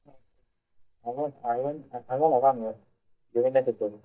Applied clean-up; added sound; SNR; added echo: neural mask model DeepFilterNet 3.